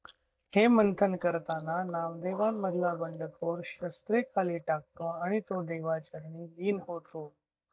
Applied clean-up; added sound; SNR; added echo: neural mask model DeepFilterNet 3.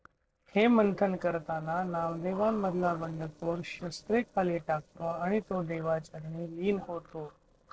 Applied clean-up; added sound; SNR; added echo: neural separator model SepFormer DNS4.